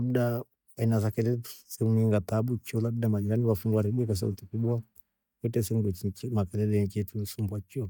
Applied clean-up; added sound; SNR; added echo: neural mask model DeepFilterNet 3.